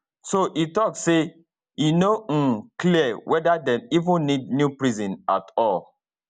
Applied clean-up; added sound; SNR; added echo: none; none; none; none.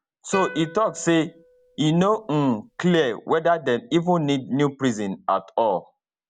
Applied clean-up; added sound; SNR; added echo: none; Plucked string instrument; 18 dB; none.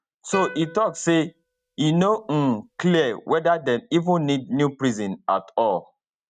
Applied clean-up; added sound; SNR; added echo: neural mask model RNNoise.